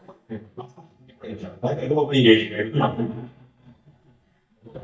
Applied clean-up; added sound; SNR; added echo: neural mask model DeepFilterNet 3.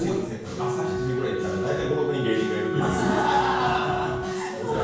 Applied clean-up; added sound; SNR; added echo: none; Wind instrument, woodwind instrument; 4 dB; reverberation time 0.6 s.